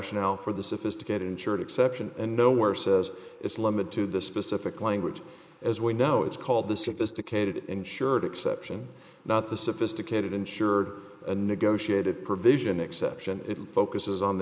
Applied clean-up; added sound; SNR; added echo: neural mask model Resemble Enhance denoiser.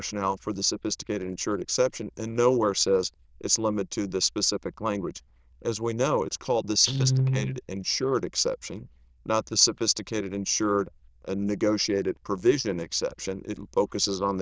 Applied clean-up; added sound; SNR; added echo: neural diffusion model UNIVERSE++.